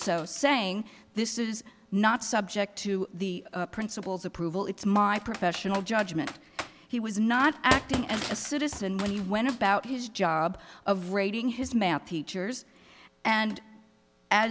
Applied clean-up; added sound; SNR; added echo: none; Computer keyboard; 14 dB; none.